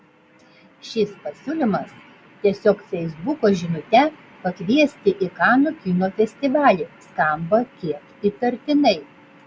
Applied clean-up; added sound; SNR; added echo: none; none; none; none.